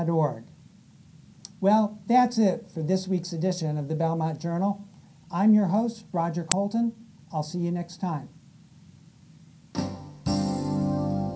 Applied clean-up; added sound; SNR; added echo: none; Camera; 19 dB; reverberation time 0.3 s.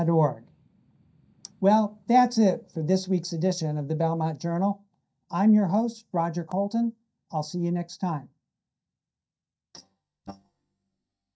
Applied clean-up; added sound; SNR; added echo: neural mask model DeepFilterNet 3.